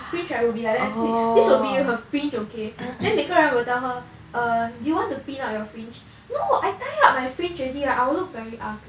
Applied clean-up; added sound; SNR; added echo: none; none; none; none.